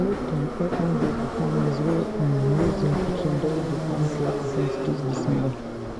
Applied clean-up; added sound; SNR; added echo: none; Subway, metro, underground; 1 dB; none.